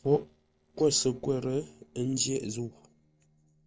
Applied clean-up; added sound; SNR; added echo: neural separator model SepFormer DNS4.